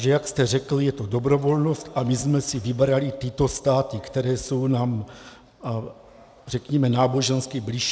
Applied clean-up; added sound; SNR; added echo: none; none; none; none.